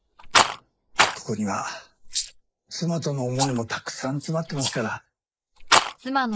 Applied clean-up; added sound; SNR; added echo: neural mask model Resemble Enhance denoiser.